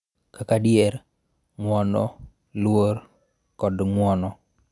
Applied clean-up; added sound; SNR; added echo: none; none; none; none.